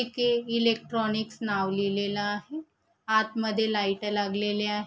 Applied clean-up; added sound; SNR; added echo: none; none; none; none.